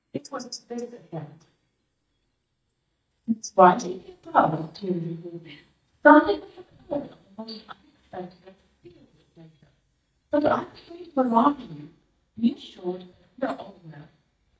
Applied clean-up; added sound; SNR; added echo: neural mask model DeepFilterNet 3.